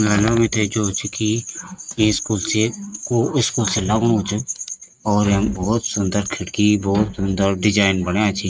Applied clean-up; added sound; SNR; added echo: neural mask model RNNoise.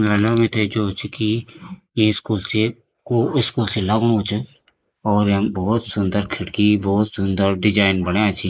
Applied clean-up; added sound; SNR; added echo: neural mask model Resemble Enhance denoiser.